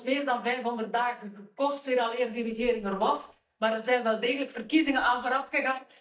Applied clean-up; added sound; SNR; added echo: neural mask model DeepFilterNet 3.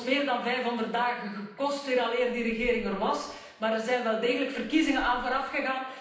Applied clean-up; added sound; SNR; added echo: none; Bird; 19 dB; reverberation time 0.9 s.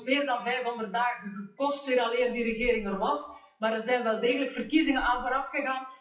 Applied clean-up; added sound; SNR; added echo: classical method WPE with log-MMSE.